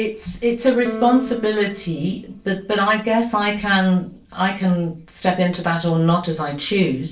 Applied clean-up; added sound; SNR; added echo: neural separator model SepFormer DNS4.